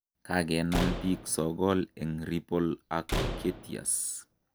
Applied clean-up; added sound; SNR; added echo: none; Slam; 5 dB; none.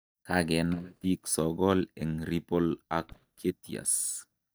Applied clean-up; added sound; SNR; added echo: neural mask model DeepFilterNet 3.